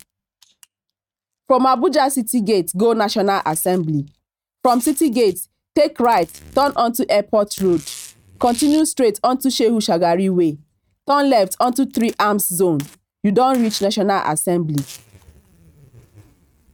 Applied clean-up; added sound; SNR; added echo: neural mask model RNNoise.